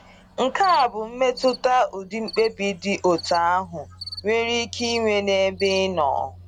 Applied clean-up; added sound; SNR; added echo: none; Cricket; 17 dB; none.